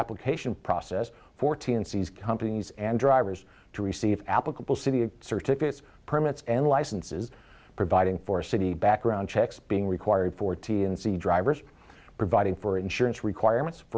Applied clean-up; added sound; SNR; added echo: none; none; none; none.